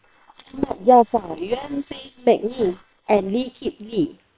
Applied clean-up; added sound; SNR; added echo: neural separator model SepFormer WHAM!.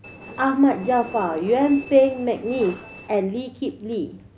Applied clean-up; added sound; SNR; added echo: none; Train; 17 dB; none.